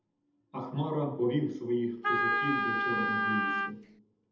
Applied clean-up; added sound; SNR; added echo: none; Wind instrument, woodwind instrument; -4 dB; reverberation time 0.8 s.